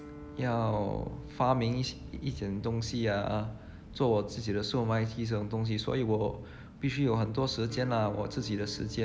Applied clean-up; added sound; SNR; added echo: none; Guitar; 20 dB; none.